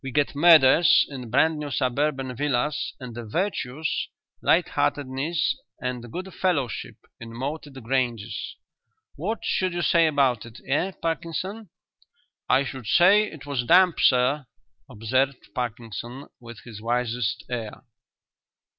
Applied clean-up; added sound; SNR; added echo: none; none; none; none.